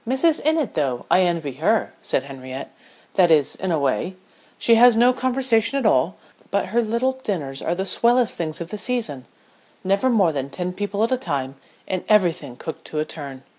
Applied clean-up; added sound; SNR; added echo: none; none; none; none.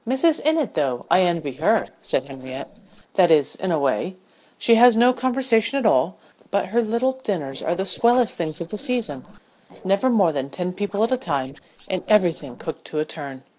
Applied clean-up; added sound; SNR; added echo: neural separator model SepFormer DNS4.